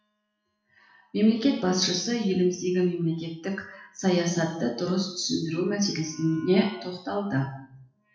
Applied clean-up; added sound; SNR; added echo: classical method WPE with log-MMSE.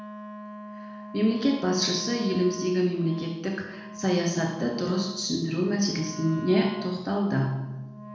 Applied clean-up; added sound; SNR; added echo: none; Wind instrument, woodwind instrument; 14 dB; reverberation time 1.1 s.